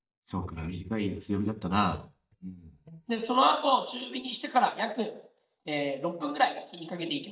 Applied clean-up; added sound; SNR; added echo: neural mask model DeepFilterNet 3.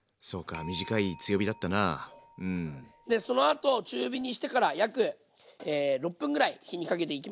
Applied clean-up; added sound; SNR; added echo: none; none; none; none.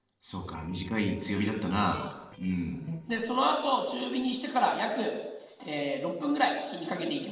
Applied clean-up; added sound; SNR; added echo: neural separator model SepFormer DNS4.